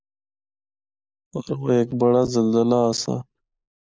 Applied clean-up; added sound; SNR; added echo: neural mask model Resemble Enhance denoiser.